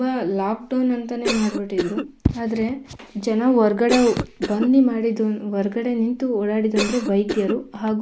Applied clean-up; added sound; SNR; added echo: none; Cough; 10 dB; none.